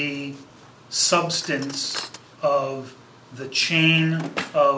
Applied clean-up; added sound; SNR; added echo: none; Drawer open or close; 15 dB; none.